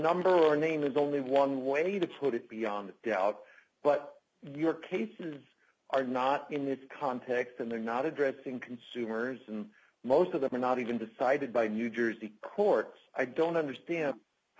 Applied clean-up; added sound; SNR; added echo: none; none; none; none.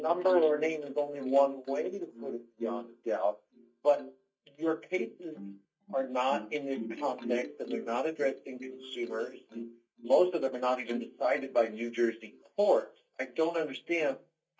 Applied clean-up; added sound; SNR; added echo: neural mask model DeepFilterNet 3.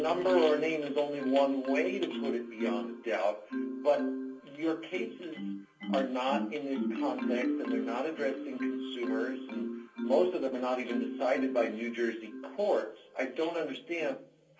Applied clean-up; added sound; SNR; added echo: none; Marimba, xylophone; 5 dB; reverberation time 0.3 s.